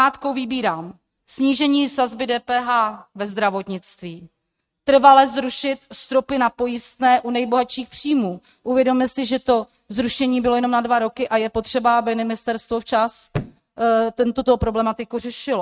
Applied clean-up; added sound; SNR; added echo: neural mask model RNNoise.